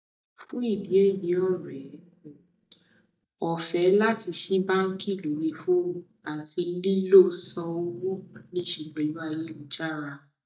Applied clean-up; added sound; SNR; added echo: neural mask model DeepFilterNet 3.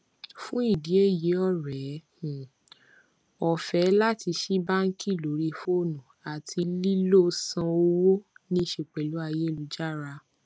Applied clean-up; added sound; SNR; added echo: none; none; none; none.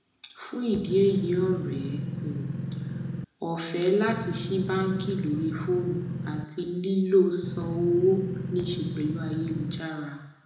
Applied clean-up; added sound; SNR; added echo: none; Engine; 5 dB; reverberation time 0.9 s.